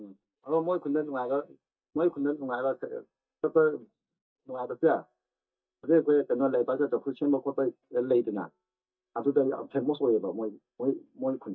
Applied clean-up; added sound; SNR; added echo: neural mask model DeepFilterNet 3.